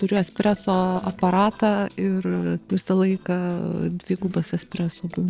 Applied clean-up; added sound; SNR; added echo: neural separator model SepFormer DNS4.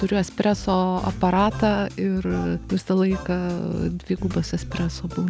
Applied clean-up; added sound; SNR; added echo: none; none; none; none.